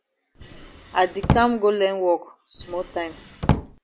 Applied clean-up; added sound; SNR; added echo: none; Drawer open or close; 3 dB; none.